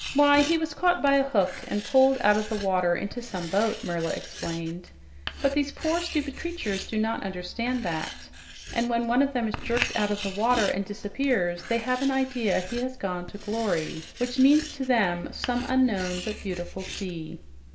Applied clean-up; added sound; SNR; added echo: none; Writing; 12 dB; reverberation time 1.5 s.